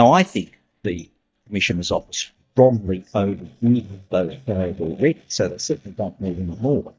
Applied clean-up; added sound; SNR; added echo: neural mask model DeepFilterNet 3.